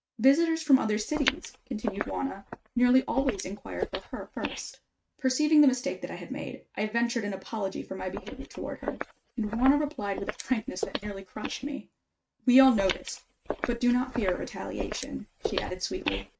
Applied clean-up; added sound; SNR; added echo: neural mask model RNNoise.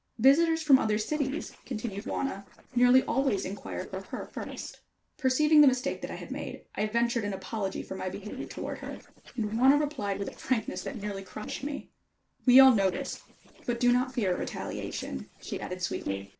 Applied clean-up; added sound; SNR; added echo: neural separator model SepFormer DNS4.